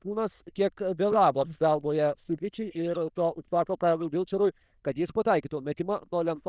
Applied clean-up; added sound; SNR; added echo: neural diffusion model UNIVERSE++.